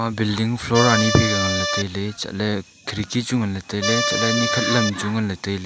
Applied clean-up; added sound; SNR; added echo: none; Accordion; 0 dB; none.